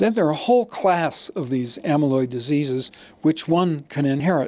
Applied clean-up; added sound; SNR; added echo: none; none; none; none.